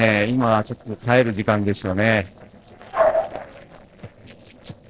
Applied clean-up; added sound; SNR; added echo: neural separator model SepFormer DNS4.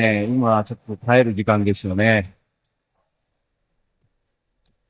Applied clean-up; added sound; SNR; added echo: neural mask model DeepFilterNet 3.